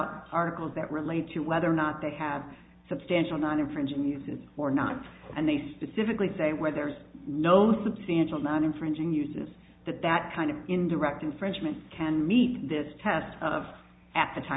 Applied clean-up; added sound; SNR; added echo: none; none; none; none.